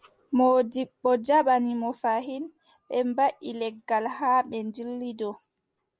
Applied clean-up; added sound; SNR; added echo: none; none; none; none.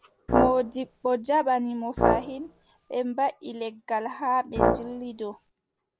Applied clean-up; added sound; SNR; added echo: none; Brass instrument; -1 dB; none.